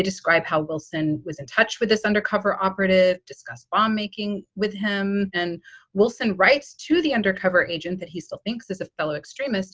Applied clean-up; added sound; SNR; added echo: none; none; none; none.